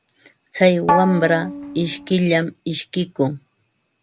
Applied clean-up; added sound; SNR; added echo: none; Bowed string instrument; 4 dB; none.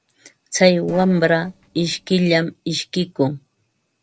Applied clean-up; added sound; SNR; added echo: neural separator model SepFormer DNS4.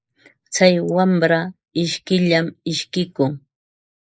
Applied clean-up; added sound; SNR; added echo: neural mask model Resemble Enhance denoiser.